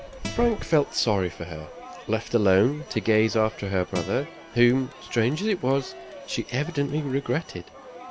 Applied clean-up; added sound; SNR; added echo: none; Acoustic guitar + Crowd; 16 dB; none.